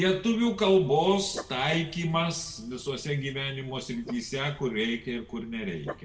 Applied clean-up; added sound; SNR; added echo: none; Dog; 18 dB; reverberation time 0.8 s.